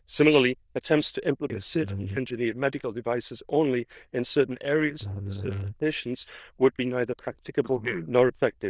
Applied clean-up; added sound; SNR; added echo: neural diffusion model UNIVERSE++.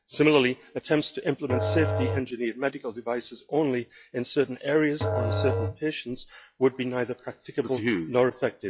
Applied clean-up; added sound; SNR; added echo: classical method log-MMSE.